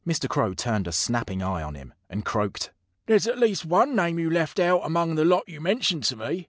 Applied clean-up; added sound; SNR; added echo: none; none; none; none.